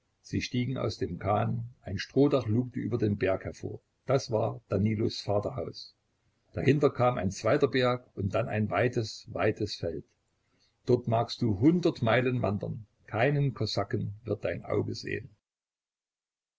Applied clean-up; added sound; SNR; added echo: none; none; none; none.